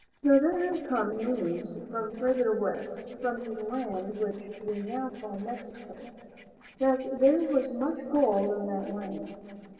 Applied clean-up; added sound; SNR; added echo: neural separator model SepFormer DNS4.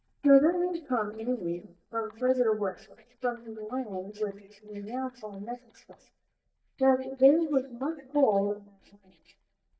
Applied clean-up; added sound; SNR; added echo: neural mask model DeepFilterNet 3.